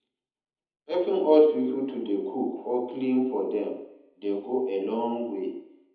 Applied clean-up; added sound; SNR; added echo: none; none; none; reverberation time 1.0 s.